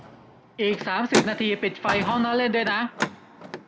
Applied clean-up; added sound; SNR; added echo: none; Car; 4 dB; none.